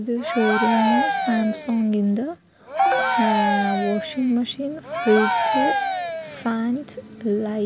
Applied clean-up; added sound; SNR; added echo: none; Cheering; 1 dB; none.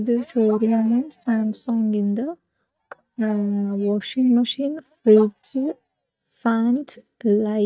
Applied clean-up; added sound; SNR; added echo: neural mask model DeepFilterNet 3.